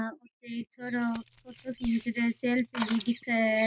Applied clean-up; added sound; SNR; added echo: neural mask model RNNoise.